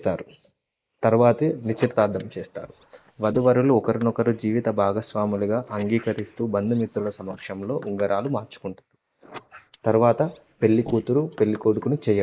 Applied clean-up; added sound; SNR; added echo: neural mask model Resemble Enhance denoiser.